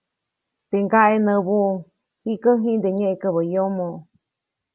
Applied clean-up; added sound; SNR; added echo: none; none; none; none.